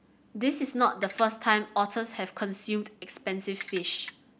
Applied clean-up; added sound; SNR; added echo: none; Ratchet, pawl; 7 dB; none.